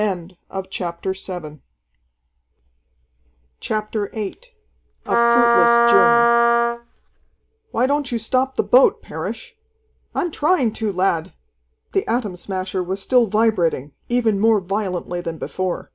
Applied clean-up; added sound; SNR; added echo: none; Wind instrument, woodwind instrument; -4 dB; none.